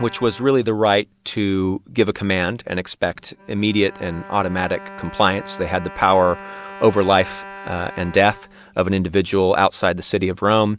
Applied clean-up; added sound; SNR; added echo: none; Bowed string instrument; 19 dB; none.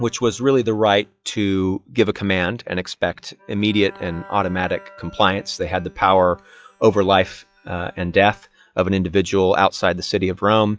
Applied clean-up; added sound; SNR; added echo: classical method log-MMSE.